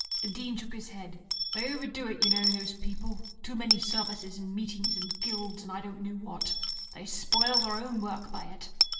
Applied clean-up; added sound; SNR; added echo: none; Coin (dropping) / Dishes, pots, and pans; -1 dB; reverberation time 0.8 s.